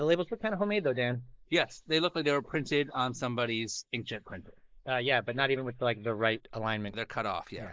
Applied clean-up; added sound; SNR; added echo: neural mask model Resemble Enhance denoiser.